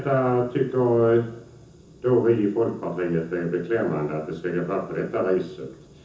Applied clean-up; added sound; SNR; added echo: none; none; none; reverberation time 0.6 s.